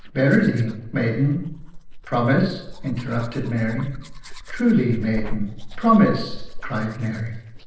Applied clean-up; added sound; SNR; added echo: neural separator model SepFormer DNS4.